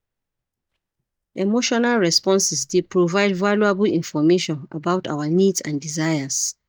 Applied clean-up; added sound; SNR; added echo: neural mask model DeepFilterNet 3.